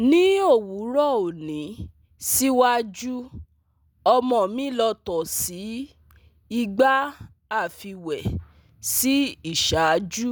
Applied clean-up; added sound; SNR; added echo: none; none; none; none.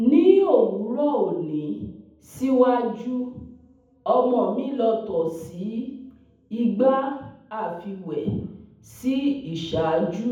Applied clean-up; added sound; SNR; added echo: none; none; none; reverberation time 0.8 s.